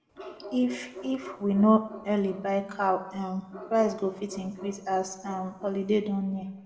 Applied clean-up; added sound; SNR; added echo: none; Bark; 17 dB; reverberation time 0.9 s.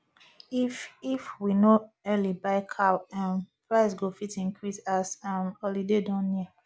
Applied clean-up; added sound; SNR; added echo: none; none; none; none.